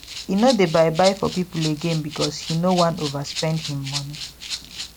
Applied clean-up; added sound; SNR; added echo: none; Rattle (instrument); 11 dB; none.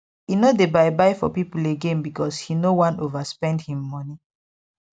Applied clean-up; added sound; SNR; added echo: none; none; none; none.